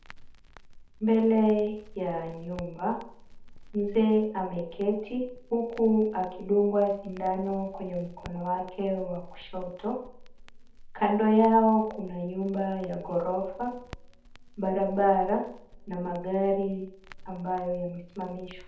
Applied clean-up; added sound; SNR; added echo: none; Crackle; 18 dB; reverberation time 0.6 s.